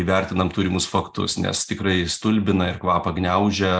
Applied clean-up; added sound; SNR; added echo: none; none; none; none.